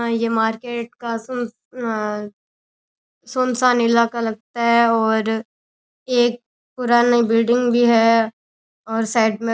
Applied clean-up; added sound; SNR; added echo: none; none; none; none.